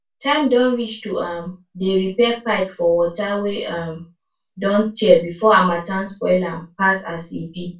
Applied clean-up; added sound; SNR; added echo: none; none; none; reverberation time 0.2 s.